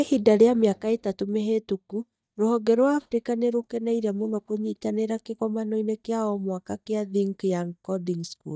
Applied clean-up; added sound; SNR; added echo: neural mask model DeepFilterNet 3.